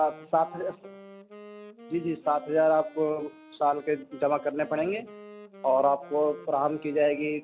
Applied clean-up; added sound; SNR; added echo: none; Wind instrument, woodwind instrument; 20 dB; none.